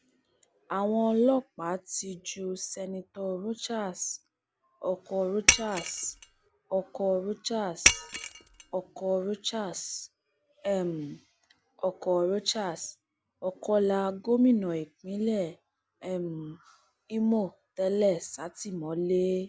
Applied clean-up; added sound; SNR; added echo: none; Shatter; -2 dB; none.